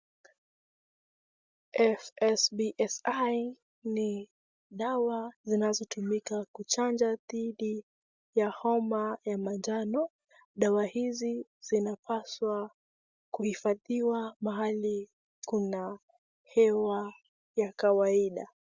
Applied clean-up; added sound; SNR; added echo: none; none; none; none.